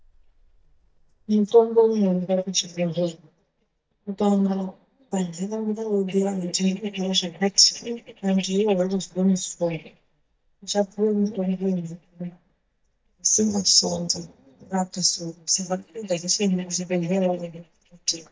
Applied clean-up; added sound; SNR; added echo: neural mask model DeepFilterNet 3.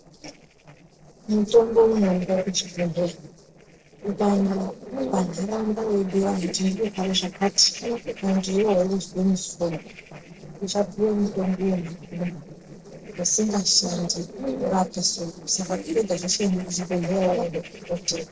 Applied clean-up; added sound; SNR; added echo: neural separator model SepFormer DNS4.